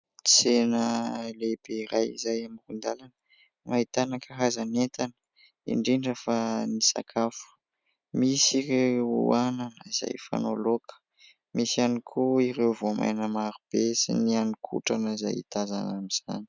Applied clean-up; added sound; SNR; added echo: none; none; none; none.